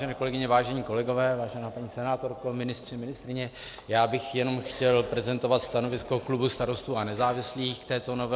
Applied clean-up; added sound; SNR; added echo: none; none; none; none.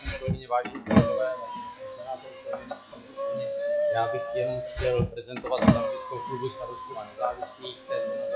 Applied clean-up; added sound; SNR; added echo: classical method log-MMSE.